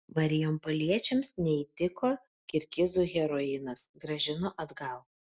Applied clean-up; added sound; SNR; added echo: none; none; none; none.